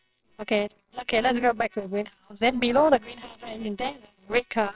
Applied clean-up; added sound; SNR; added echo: neural separator model SepFormer WHAMR!.